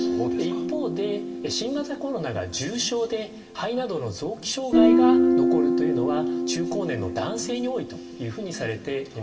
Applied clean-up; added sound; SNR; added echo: none; Guitar; -4 dB; reverberation time 1.1 s.